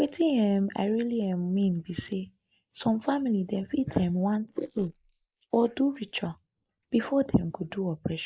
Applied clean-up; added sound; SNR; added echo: neural mask model Resemble Enhance denoiser.